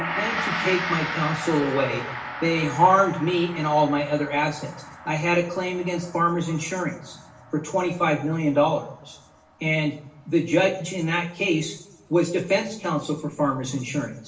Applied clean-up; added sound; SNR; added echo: none; Gong; 11 dB; reverberation time 0.8 s.